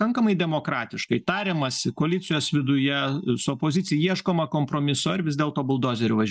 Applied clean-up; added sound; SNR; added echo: neural mask model DeepFilterNet 3.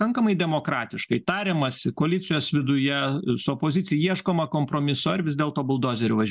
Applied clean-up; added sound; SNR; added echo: none; none; none; none.